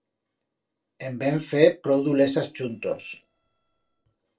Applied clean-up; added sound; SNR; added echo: neural separator model SepFormer DNS4.